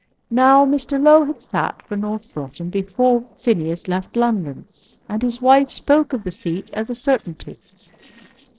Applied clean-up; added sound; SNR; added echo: neural separator model SepFormer DNS4.